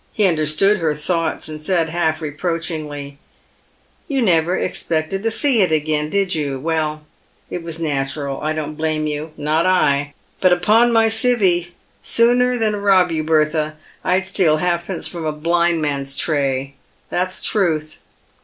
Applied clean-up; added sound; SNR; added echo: none; none; none; none.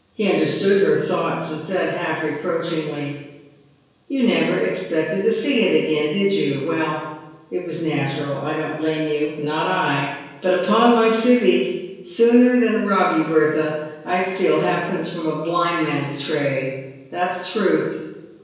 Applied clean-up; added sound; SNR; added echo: none; none; none; reverberation time 1.0 s.